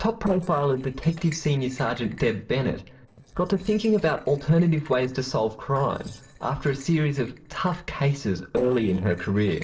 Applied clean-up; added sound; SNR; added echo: neural separator model SepFormer DNS4.